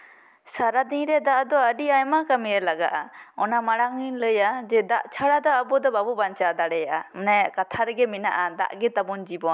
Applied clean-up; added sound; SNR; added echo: none; none; none; none.